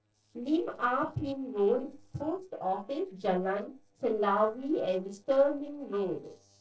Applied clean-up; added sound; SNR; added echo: neural separator model SepFormer DNS4.